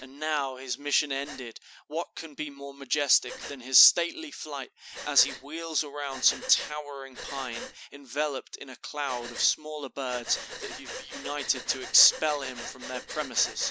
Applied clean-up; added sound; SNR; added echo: none; Breathing; 14 dB; none.